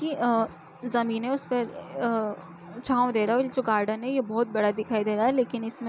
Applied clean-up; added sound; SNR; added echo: none; none; none; none.